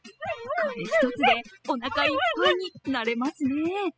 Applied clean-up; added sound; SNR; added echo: classical method spectral subtraction.